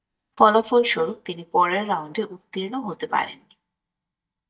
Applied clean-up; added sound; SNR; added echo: neural mask model DeepFilterNet 3.